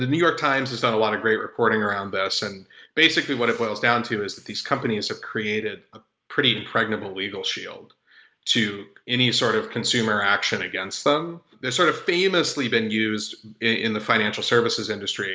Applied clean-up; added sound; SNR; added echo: none; none; none; none.